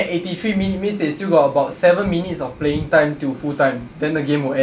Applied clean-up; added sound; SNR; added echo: none; none; none; none.